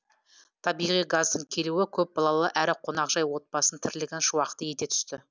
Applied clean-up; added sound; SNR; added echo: none; none; none; none.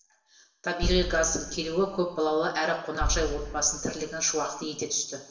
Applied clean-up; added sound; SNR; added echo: none; Boom; 6 dB; reverberation time 1.1 s.